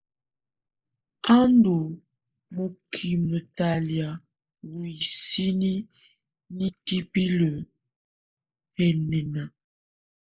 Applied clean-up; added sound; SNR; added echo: neural mask model Resemble Enhance denoiser.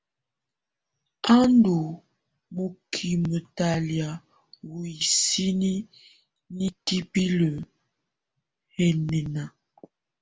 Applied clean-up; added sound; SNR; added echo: none; none; none; none.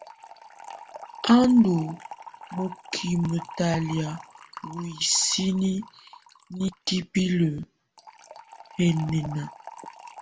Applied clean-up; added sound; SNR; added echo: none; Fill (with liquid) / Trickle, dribble; 17 dB; none.